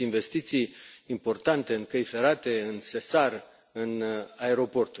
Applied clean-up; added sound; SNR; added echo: none; none; none; none.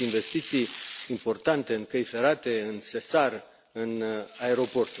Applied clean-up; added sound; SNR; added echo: none; Tearing; 18 dB; none.